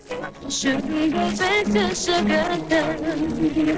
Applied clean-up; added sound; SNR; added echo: neural separator model SepFormer DNS4.